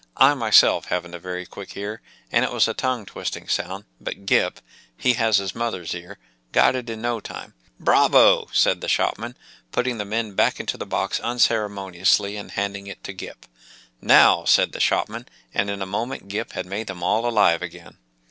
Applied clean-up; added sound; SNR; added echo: none; none; none; none.